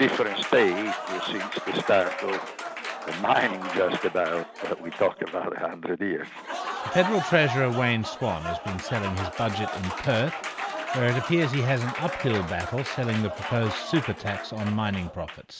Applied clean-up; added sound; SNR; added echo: none; Applause; 7 dB; none.